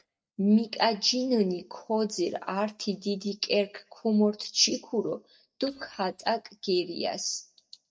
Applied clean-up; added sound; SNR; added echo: neural mask model DeepFilterNet 3.